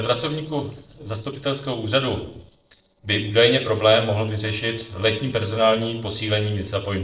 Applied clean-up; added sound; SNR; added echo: neural separator model SepFormer DNS4.